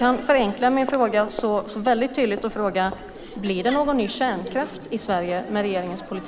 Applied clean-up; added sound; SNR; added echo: none; Crowd; 13 dB; none.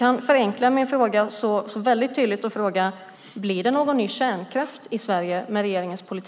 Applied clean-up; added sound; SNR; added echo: none; none; none; none.